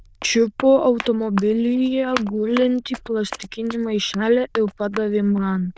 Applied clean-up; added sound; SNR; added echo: neural diffusion model UNIVERSE++.